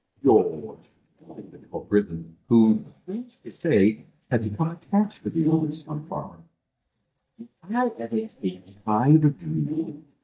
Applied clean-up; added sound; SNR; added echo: neural mask model DeepFilterNet 3.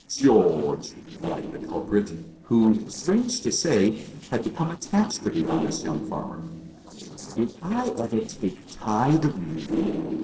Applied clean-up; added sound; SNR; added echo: neural separator model SepFormer DNS4.